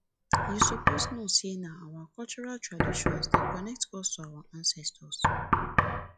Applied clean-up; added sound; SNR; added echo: classical method log-MMSE.